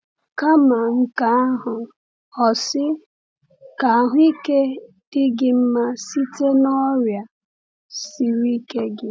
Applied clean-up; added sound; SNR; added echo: none; none; none; none.